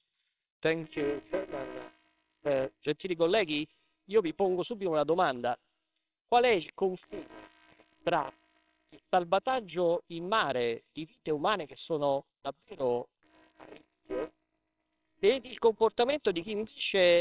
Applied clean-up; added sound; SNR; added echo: neural separator model SepFormer WHAMR!.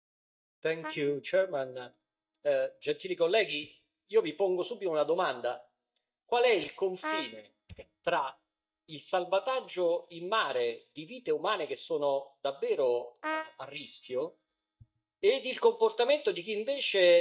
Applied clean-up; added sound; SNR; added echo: neural mask model DeepFilterNet 3.